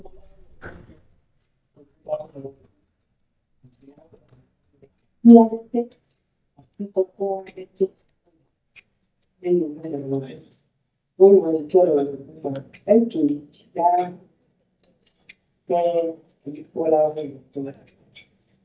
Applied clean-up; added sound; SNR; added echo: neural mask model DeepFilterNet 3.